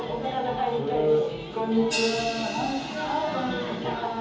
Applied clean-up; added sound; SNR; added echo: none; Crash cymbal; 12 dB; reverberation time 1.3 s.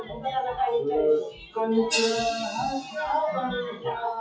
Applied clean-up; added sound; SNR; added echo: classical method WPE with log-MMSE.